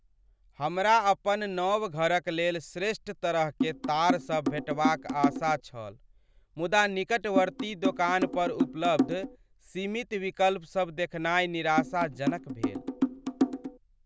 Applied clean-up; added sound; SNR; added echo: none; Drum; 2 dB; none.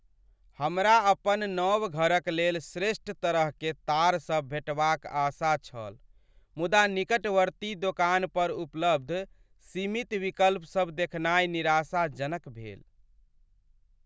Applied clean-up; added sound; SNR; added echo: none; none; none; none.